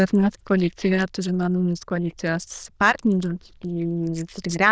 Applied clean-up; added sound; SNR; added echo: neural diffusion model UNIVERSE++.